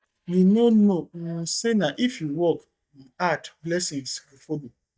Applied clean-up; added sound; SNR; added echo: neural mask model DeepFilterNet 3.